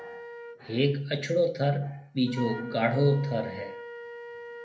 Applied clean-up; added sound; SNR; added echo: none; Wind instrument, woodwind instrument; 14 dB; reverberation time 0.3 s.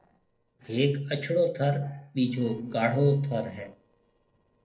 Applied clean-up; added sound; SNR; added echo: neural separator model SepFormer DNS4.